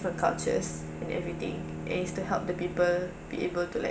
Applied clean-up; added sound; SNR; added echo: none; Bowed string instrument; 9 dB; none.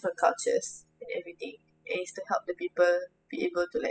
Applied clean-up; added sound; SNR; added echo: classical method spectral subtraction.